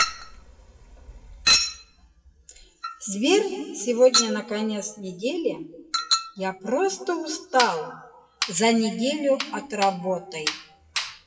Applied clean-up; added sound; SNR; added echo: classical method WPE with log-MMSE.